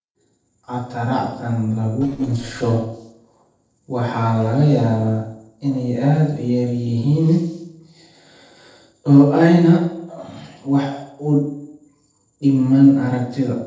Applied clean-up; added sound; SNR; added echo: neural separator model SepFormer DNS4.